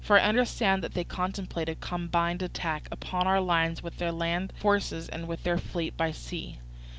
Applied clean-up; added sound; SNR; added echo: none; none; none; none.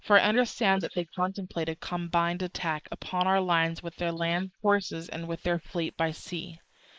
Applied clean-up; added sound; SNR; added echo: neural mask model Resemble Enhance denoiser.